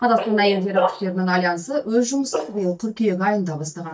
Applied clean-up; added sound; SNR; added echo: neural mask model DeepFilterNet 3.